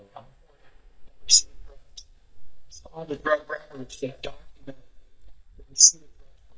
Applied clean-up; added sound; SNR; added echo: neural mask model DeepFilterNet 3.